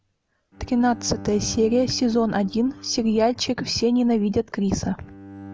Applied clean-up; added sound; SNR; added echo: none; Bowed string instrument; 18 dB; none.